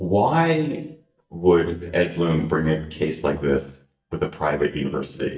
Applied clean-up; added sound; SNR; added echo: neural mask model DeepFilterNet 3.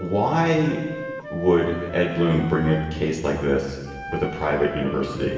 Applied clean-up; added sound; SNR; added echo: none; Wind instrument, woodwind instrument; 13 dB; reverberation time 1.2 s.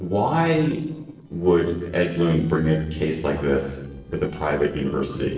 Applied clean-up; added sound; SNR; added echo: neural separator model SepFormer DNS4.